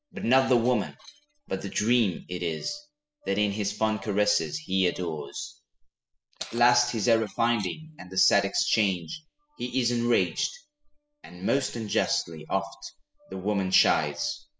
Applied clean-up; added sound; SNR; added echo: classical method spectral subtraction.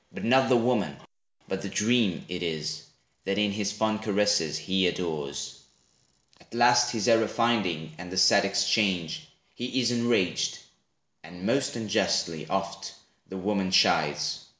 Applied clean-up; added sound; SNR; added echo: none; none; none; none.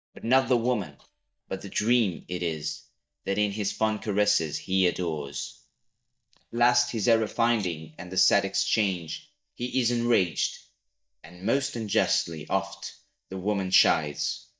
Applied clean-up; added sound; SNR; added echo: neural mask model DeepFilterNet 3.